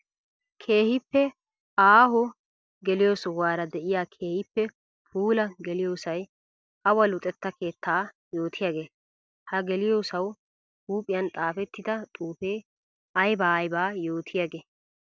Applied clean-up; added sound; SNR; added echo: none; none; none; none.